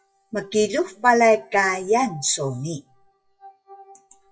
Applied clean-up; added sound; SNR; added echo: classical method WPE with log-MMSE.